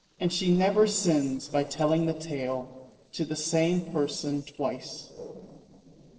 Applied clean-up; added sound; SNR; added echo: neural separator model SepFormer DNS4.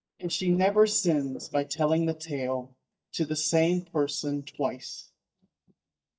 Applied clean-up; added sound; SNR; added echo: neural mask model DeepFilterNet 3.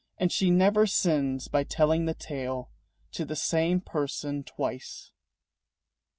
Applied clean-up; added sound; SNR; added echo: none; none; none; none.